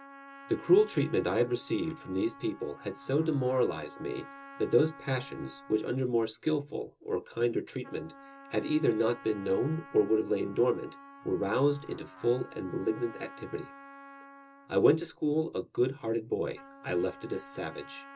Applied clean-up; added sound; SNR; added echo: none; Trumpet; 20 dB; reverberation time 0.2 s.